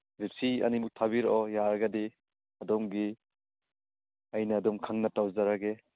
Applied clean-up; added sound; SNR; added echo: none; none; none; none.